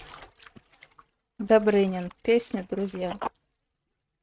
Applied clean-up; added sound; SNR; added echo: neural mask model RNNoise.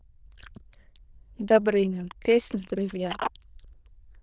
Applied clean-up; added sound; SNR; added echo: neural diffusion model UNIVERSE++.